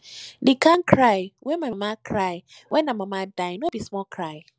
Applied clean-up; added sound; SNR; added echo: none; none; none; none.